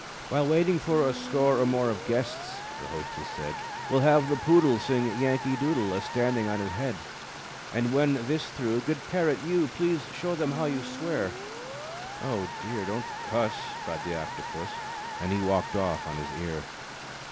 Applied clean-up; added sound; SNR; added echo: none; Musical instrument + Stream; 9 dB; none.